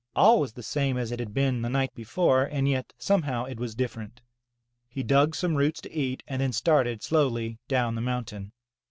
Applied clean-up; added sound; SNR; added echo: none; none; none; none.